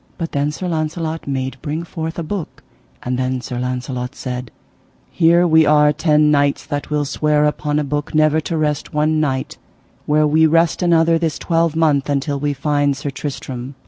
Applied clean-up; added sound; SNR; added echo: none; none; none; none.